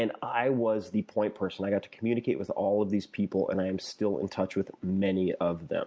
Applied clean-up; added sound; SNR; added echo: none; none; none; none.